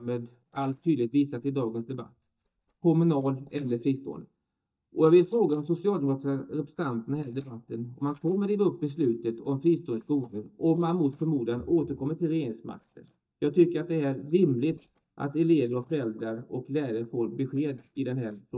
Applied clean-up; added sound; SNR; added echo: neural mask model DeepFilterNet 3.